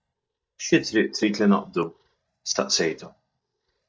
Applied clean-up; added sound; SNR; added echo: neural mask model DeepFilterNet 3.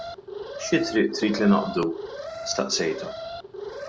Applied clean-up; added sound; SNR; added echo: none; Alarm; 9 dB; none.